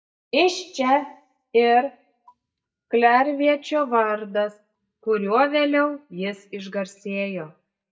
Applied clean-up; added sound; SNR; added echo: neural mask model DeepFilterNet 3.